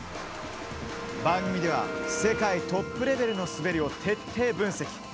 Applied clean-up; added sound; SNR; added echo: none; Wind instrument, woodwind instrument; 11 dB; none.